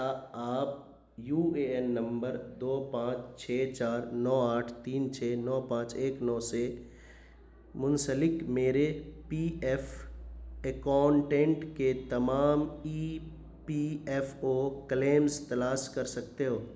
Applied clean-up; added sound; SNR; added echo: none; none; none; none.